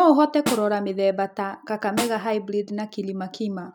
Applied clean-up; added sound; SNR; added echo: none; Snare drum; 11 dB; none.